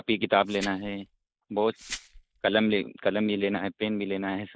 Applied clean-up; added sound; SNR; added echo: neural mask model DeepFilterNet 3.